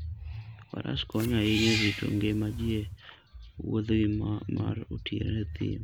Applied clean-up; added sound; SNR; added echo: none; Cat; 8 dB; none.